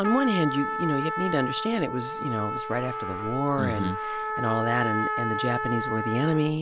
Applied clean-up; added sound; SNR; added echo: none; Trumpet; 3 dB; none.